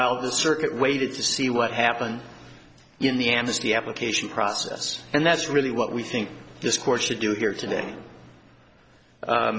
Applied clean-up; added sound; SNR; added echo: none; none; none; none.